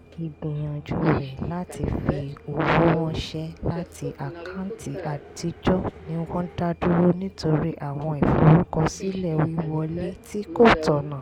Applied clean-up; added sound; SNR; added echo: none; Subway, metro, underground; 15 dB; none.